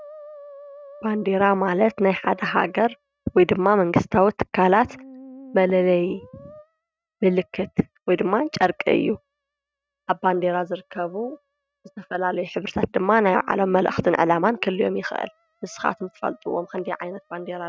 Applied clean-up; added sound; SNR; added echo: neural mask model RNNoise.